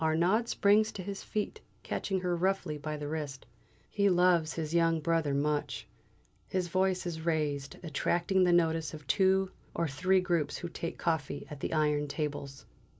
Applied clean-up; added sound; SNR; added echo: none; none; none; none.